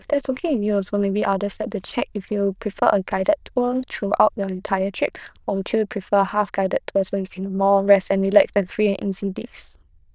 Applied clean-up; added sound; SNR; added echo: neural diffusion model UNIVERSE++.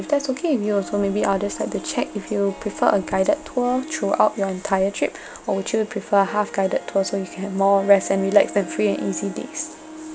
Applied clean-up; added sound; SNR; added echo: none; Harp; 16 dB; none.